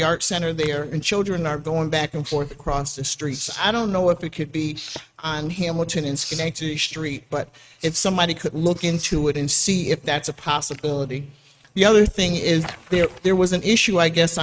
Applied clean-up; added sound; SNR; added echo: neural mask model RNNoise.